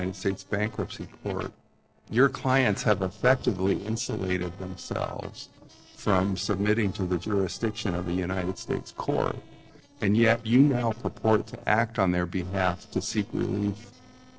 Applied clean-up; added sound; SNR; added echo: neural separator model SepFormer DNS4.